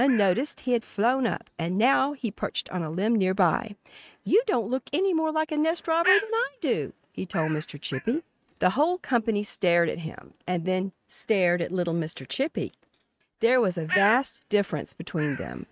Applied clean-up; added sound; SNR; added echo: neural mask model RNNoise.